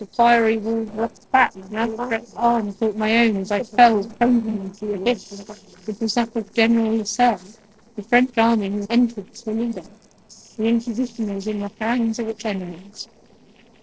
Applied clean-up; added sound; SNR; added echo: neural separator model SepFormer DNS4.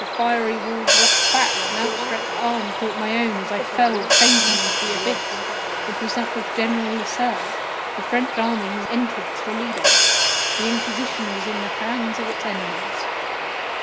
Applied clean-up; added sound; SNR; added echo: none; Bird vocalization, bird call, bird song + Hi-hat; -4 dB; none.